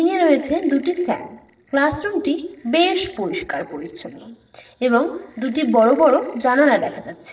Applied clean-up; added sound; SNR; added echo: neural separator model SepFormer DNS4.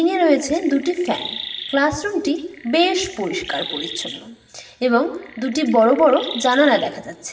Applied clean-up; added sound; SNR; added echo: none; Chirp, tweet; 14 dB; reverberation time 0.8 s.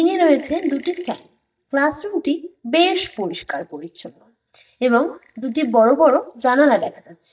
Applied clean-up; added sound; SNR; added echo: neural mask model DeepFilterNet 3.